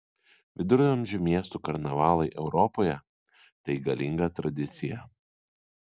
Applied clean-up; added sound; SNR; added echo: none; none; none; none.